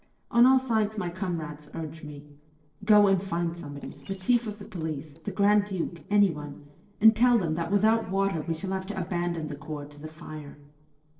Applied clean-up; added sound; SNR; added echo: neural separator model SepFormer DNS4.